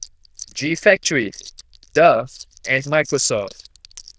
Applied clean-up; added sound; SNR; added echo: neural diffusion model UNIVERSE++.